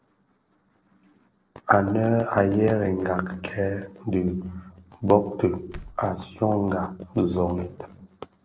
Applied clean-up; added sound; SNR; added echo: neural separator model SepFormer DNS4.